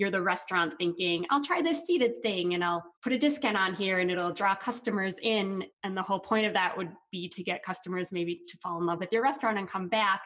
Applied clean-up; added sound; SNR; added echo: none; none; none; none.